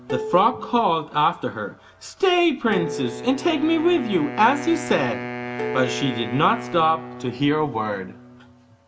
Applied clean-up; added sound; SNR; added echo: none; Plucked string instrument + Wind instrument, woodwind instrument; 10 dB; none.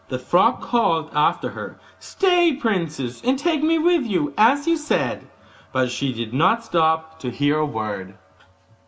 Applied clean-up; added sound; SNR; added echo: none; none; none; none.